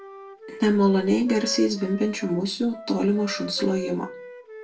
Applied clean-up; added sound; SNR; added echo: none; Wind instrument, woodwind instrument; 15 dB; reverberation time 0.2 s.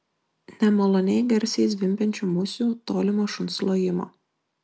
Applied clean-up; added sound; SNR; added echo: none; none; none; none.